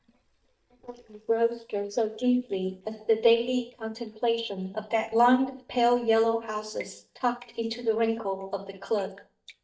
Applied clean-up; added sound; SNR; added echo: neural mask model DeepFilterNet 3.